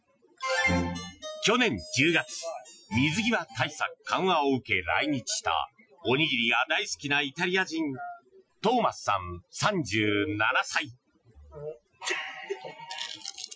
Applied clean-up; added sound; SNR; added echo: classical method Wiener filter.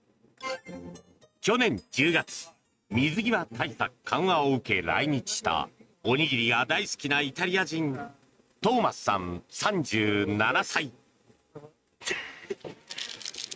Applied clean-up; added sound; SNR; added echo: neural mask model RNNoise.